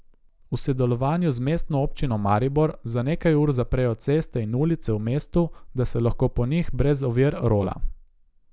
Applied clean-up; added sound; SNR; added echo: none; none; none; none.